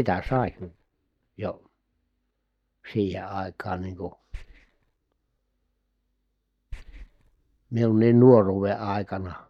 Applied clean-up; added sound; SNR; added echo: neural mask model DeepFilterNet 3.